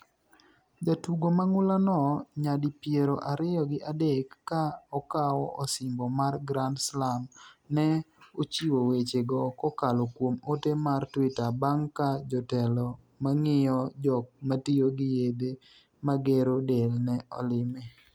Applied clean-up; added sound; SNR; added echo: none; none; none; none.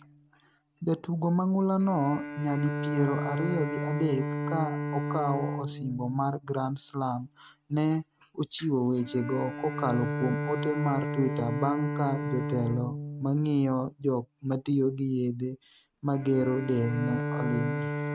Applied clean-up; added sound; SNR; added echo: neural mask model RNNoise.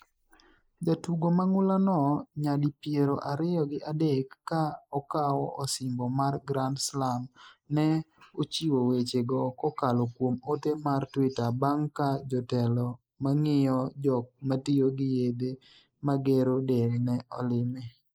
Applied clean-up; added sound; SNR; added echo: neural mask model Resemble Enhance denoiser.